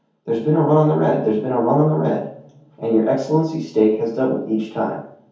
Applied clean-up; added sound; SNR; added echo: none; none; none; reverberation time 0.6 s.